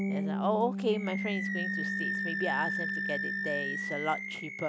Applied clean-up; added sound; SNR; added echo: none; Animal + Bass guitar; -1 dB; none.